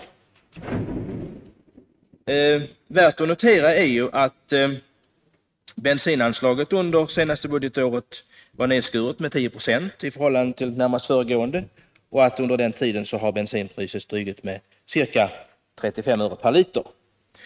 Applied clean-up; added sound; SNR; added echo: neural mask model RNNoise.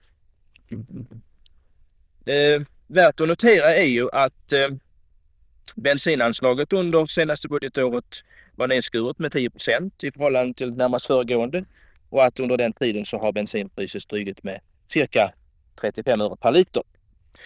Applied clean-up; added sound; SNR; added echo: neural diffusion model UNIVERSE++.